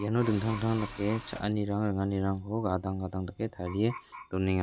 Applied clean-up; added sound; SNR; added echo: none; Tools; 18 dB; none.